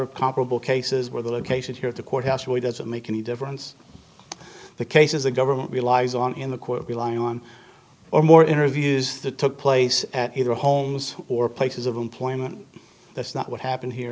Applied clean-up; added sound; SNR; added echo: none; none; none; none.